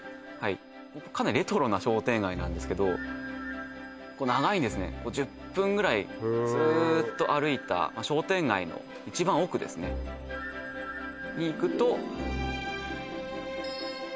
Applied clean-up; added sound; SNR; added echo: none; none; none; none.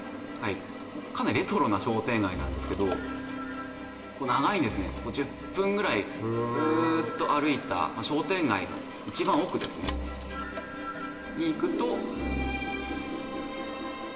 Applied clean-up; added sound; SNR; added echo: none; Drill; 12 dB; reverberation time 1.9 s.